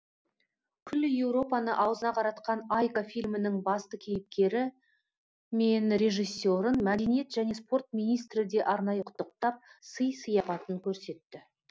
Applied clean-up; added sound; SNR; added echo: none; none; none; none.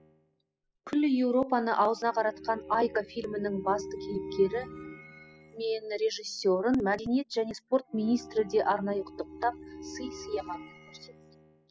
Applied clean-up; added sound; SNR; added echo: classical method spectral subtraction.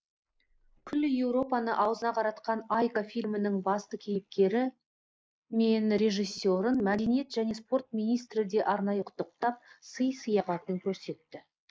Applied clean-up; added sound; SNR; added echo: neural mask model Resemble Enhance denoiser.